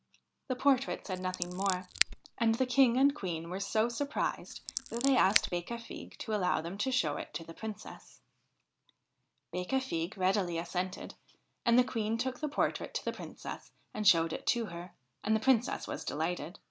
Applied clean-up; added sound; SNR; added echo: none; Scissors; 5 dB; none.